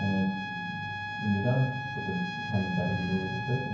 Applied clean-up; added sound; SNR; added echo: none; Trumpet; 6 dB; reverberation time 0.9 s.